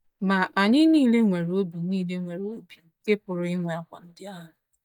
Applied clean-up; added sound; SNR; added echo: neural mask model DeepFilterNet 3.